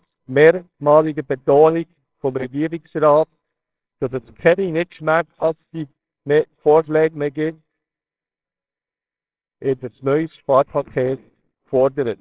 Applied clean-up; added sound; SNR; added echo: neural separator model SepFormer WHAMR!.